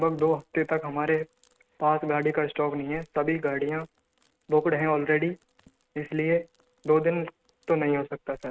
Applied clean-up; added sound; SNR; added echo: neural mask model RNNoise.